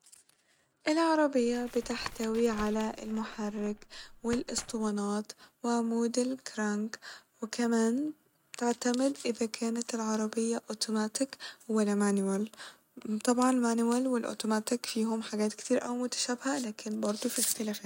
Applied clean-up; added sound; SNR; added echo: none; Tap; 16 dB; none.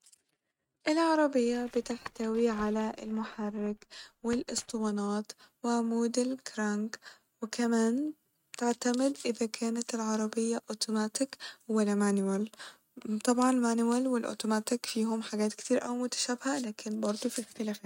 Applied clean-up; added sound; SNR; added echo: neural mask model RNNoise.